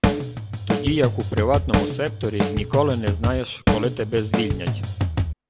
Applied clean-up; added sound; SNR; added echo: none; Drum kit; -2 dB; none.